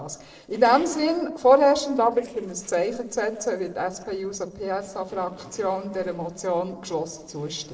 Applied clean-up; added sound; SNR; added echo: neural separator model SepFormer DNS4.